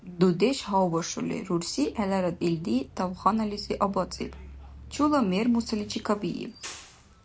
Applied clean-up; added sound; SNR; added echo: none; Bus; 20 dB; none.